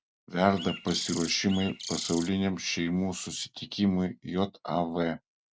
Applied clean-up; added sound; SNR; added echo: none; Bird; 9 dB; none.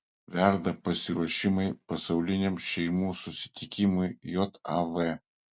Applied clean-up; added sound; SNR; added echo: none; none; none; none.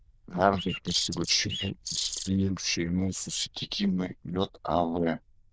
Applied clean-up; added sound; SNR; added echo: neural diffusion model UNIVERSE++.